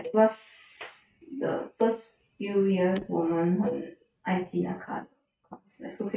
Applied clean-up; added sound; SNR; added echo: neural mask model RNNoise.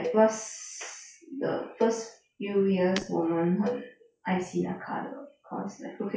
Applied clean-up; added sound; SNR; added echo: classical method log-MMSE.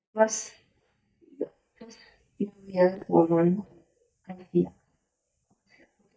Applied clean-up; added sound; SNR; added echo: neural mask model DeepFilterNet 3.